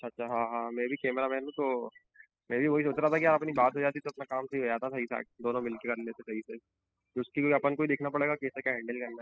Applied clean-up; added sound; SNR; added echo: classical method spectral subtraction.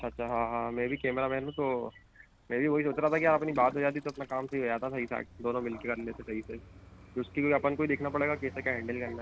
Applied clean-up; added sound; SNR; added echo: none; Traffic noise, roadway noise + Toilet flush / Gurgling; 19 dB; none.